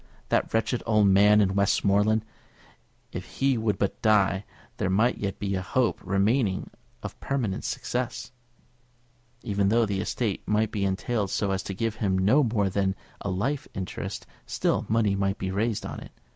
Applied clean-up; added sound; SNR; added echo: none; none; none; none.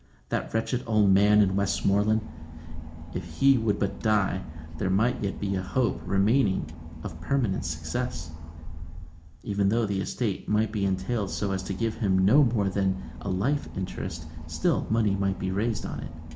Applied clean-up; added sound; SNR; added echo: none; Engine / Boat, Water vehicle; 11 dB; reverberation time 0.4 s.